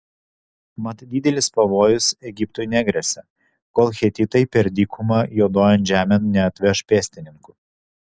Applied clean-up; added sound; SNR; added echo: none; none; none; none.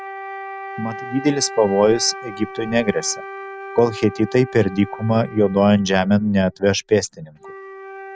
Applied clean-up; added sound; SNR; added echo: none; Wind instrument, woodwind instrument; 14 dB; none.